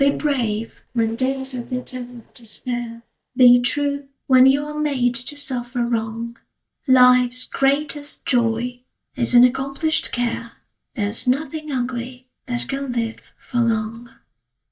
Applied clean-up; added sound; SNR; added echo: neural mask model DeepFilterNet 3.